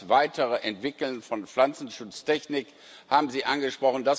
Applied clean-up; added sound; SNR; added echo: none; none; none; none.